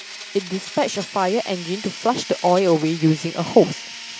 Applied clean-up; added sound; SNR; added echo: none; Domestic sounds, home sounds; 14 dB; none.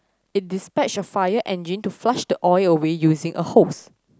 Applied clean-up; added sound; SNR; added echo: none; none; none; none.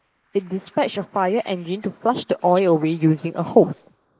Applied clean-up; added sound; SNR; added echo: neural mask model Resemble Enhance denoiser.